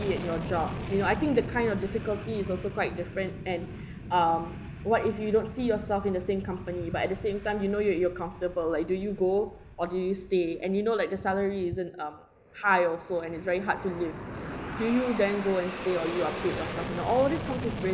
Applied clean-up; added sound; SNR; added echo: none; Fixed-wing aircraft, airplane; 9 dB; none.